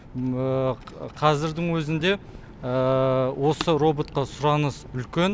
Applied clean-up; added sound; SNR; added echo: none; none; none; none.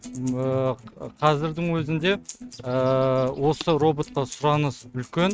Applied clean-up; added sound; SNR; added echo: neural mask model RNNoise.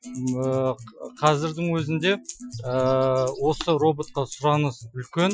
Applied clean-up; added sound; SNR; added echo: classical method Wiener filter.